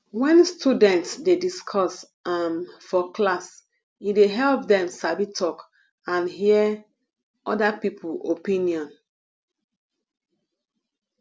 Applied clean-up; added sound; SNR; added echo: none; none; none; none.